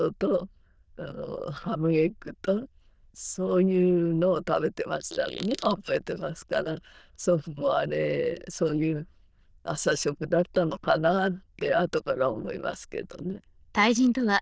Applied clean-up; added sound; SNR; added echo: neural diffusion model UNIVERSE++.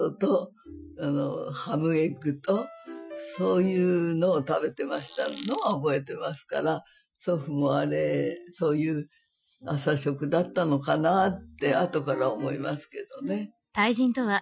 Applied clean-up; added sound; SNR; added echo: classical method Wiener filter.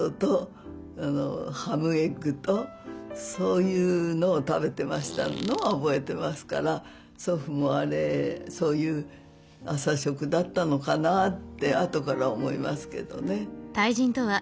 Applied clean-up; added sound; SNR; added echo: none; Fart; 15 dB; none.